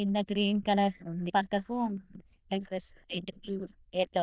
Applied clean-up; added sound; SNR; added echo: neural diffusion model UNIVERSE++.